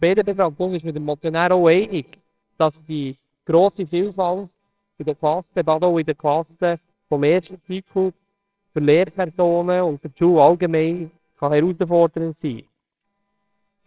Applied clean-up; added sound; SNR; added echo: neural separator model SepFormer WHAMR!.